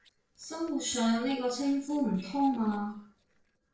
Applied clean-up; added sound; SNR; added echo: neural separator model SepFormer DNS4.